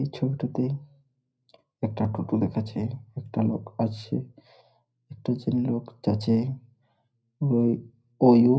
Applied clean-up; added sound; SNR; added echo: none; none; none; reverberation time 0.4 s.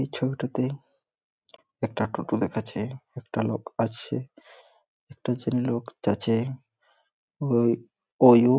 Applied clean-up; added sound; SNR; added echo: none; none; none; none.